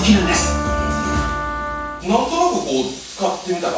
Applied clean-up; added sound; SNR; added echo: none; Wind instrument, woodwind instrument; 6 dB; reverberation time 0.7 s.